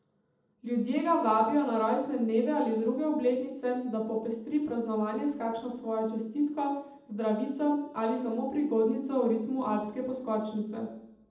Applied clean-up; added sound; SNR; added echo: none; none; none; reverberation time 0.8 s.